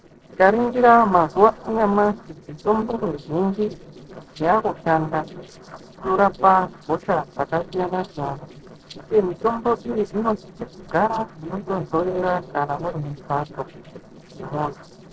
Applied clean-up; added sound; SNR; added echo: neural separator model SepFormer DNS4.